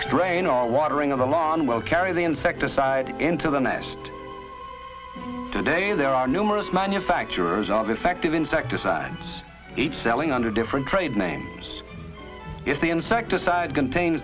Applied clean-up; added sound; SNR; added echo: none; none; none; none.